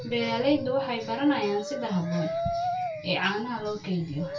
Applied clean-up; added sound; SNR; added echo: none; Brass instrument; 6 dB; reverberation time 0.2 s.